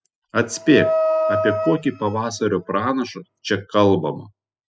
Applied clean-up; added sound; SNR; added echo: classical method spectral subtraction.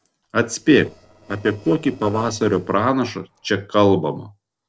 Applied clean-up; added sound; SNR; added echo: neural separator model SepFormer DNS4.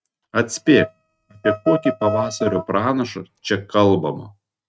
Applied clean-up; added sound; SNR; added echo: neural mask model RNNoise.